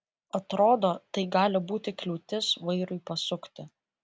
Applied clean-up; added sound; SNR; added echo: none; none; none; none.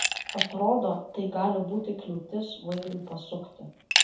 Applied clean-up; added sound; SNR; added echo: none; Glass; 2 dB; reverberation time 0.5 s.